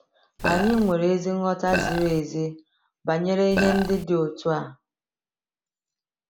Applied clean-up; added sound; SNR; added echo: none; Burping, eructation; 3 dB; none.